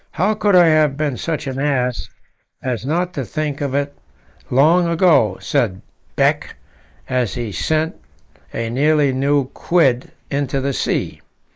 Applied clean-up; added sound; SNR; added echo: neural mask model Resemble Enhance denoiser.